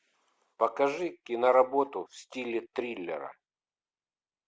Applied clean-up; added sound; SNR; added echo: none; none; none; none.